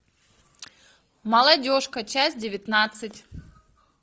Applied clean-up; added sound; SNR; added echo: none; none; none; none.